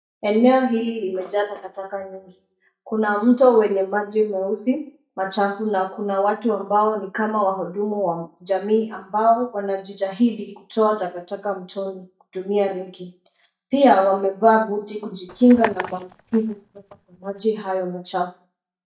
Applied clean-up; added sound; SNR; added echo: neural mask model DeepFilterNet 3.